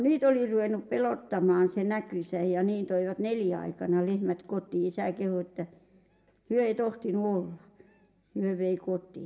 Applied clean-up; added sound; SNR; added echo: none; none; none; reverberation time 0.5 s.